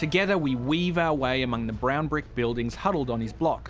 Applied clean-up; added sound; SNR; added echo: none; none; none; none.